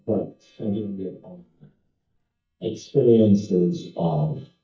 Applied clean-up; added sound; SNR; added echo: neural mask model DeepFilterNet 3.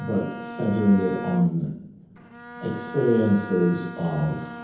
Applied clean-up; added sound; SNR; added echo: none; Bowed string instrument; 12 dB; reverberation time 0.9 s.